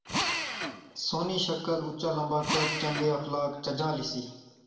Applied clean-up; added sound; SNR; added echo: none; Drill; 5 dB; reverberation time 0.9 s.